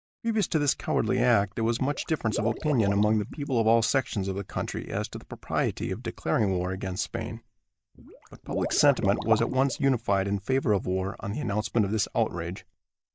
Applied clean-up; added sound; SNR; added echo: neural mask model DeepFilterNet 3.